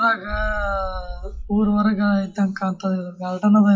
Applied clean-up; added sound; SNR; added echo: classical method WPE with log-MMSE.